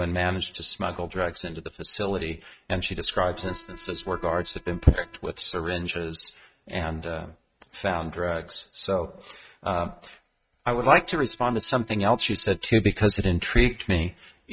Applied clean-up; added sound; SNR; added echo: neural mask model RNNoise.